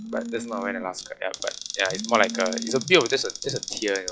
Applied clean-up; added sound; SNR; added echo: classical method log-MMSE.